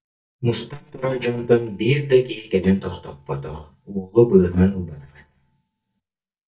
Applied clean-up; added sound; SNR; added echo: neural mask model DeepFilterNet 3.